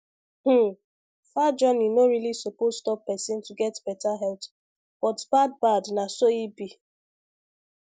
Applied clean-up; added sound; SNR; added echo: none; none; none; none.